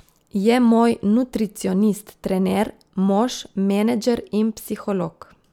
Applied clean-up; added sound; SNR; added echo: none; none; none; none.